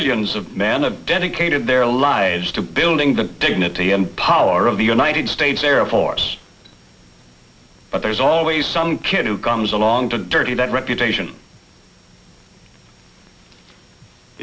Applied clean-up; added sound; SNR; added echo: none; none; none; none.